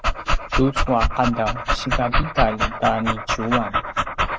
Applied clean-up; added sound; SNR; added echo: neural mask model Resemble Enhance denoiser.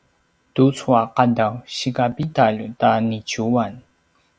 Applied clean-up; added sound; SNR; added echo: none; none; none; none.